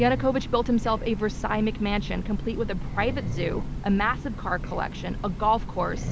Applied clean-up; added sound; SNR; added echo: none; Train; 5 dB; none.